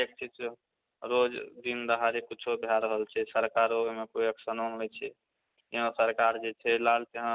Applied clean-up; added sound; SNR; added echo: none; none; none; none.